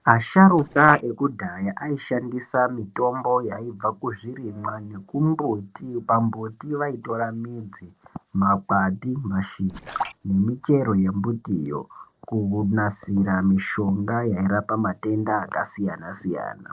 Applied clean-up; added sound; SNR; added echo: neural separator model SepFormer DNS4.